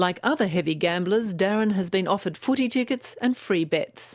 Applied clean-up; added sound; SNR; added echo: none; none; none; none.